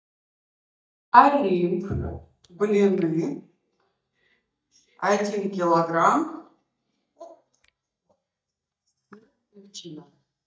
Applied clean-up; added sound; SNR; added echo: neural mask model DeepFilterNet 3.